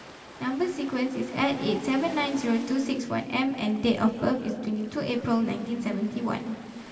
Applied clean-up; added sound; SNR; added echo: none; Ocean; 19 dB; reverberation time 2.6 s.